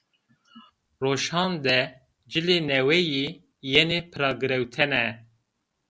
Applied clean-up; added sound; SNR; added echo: none; none; none; none.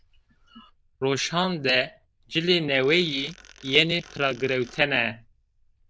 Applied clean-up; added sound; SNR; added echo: neural diffusion model UNIVERSE++.